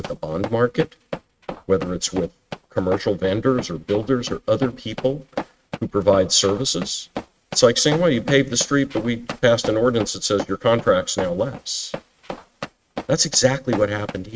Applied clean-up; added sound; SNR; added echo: neural mask model RNNoise.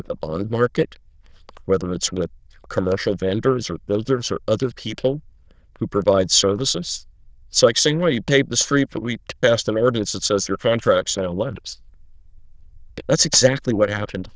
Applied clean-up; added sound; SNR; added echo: neural diffusion model UNIVERSE++.